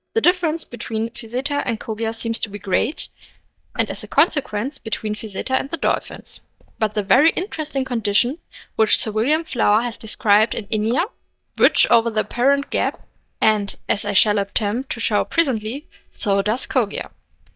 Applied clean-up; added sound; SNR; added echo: neural mask model DeepFilterNet 3.